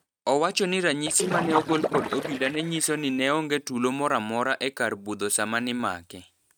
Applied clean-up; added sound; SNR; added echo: neural mask model RNNoise.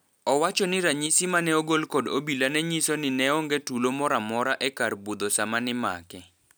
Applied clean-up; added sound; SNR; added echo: none; none; none; none.